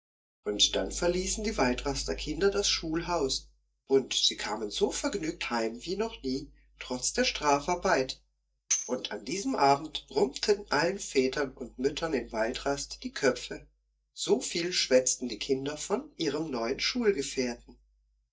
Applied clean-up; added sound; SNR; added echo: neural mask model DeepFilterNet 3.